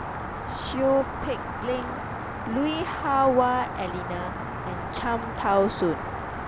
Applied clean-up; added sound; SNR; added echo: none; Rain; 5 dB; none.